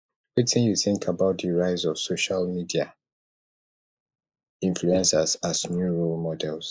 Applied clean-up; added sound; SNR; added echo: neural mask model Resemble Enhance denoiser.